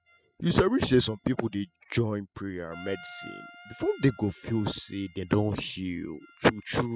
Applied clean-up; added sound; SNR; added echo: classical method spectral subtraction.